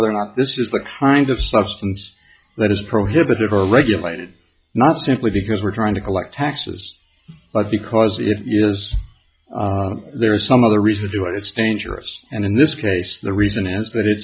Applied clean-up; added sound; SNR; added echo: classical method log-MMSE.